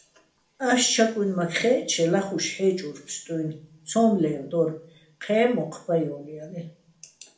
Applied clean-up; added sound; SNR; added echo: none; none; none; reverberation time 0.4 s.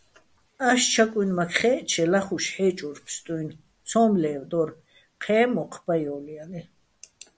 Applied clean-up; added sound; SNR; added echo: none; none; none; none.